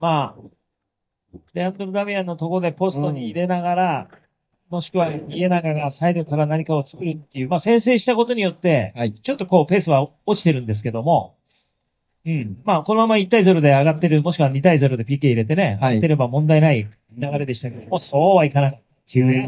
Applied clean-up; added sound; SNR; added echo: neural mask model DeepFilterNet 3.